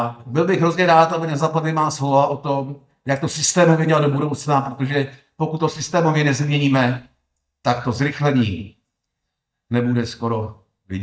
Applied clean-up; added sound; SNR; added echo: neural mask model DeepFilterNet 3.